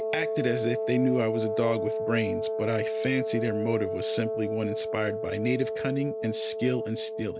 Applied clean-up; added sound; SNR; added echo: none; Wind instrument, woodwind instrument; 1 dB; none.